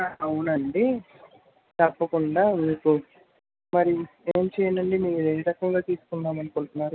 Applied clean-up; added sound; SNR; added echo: none; none; none; none.